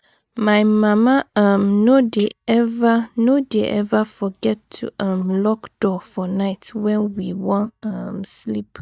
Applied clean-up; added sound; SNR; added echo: neural mask model DeepFilterNet 3.